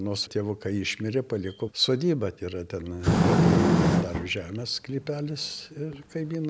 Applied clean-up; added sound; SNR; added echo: none; Fire; -4 dB; none.